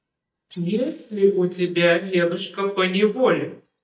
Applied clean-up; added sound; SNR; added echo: neural mask model DeepFilterNet 3.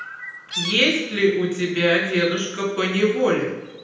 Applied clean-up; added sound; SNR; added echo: none; Chirp, tweet; 15 dB; reverberation time 0.8 s.